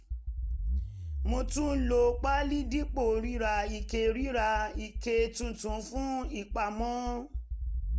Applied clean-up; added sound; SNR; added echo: none; Accelerating, revving, vroom; 3 dB; none.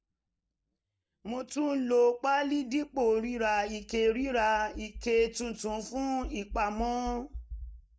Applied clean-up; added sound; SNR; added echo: neural mask model DeepFilterNet 3.